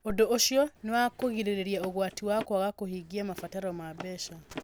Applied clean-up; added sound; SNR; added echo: none; Run; 17 dB; none.